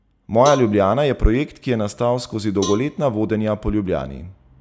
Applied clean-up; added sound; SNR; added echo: none; Cowbell; 17 dB; none.